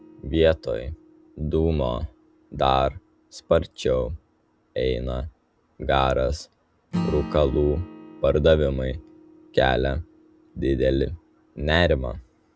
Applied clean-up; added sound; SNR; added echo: none; Acoustic guitar / Strum; 16 dB; none.